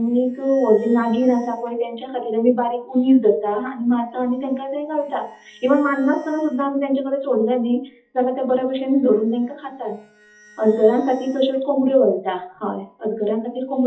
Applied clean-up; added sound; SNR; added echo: classical method WPE with log-MMSE.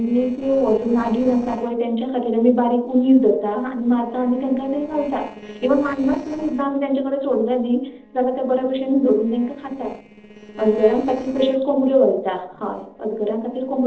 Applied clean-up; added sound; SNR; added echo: neural separator model SepFormer DNS4.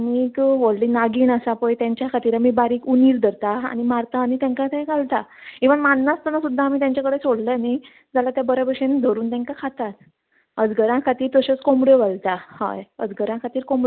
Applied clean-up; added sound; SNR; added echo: none; none; none; none.